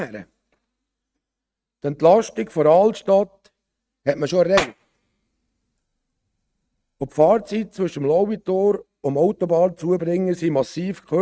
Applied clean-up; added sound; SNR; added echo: neural mask model RNNoise.